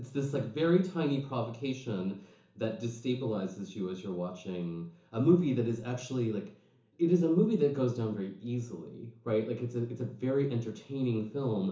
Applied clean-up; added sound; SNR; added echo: none; none; none; reverberation time 0.7 s.